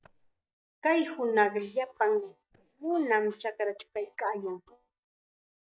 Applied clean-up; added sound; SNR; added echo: neural mask model DeepFilterNet 3.